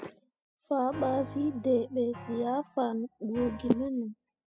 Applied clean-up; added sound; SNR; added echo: classical method spectral subtraction.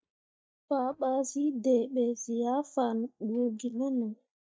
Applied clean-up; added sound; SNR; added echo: neural mask model DeepFilterNet 3.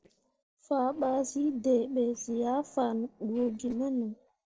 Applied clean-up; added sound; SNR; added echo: neural separator model SepFormer DNS4.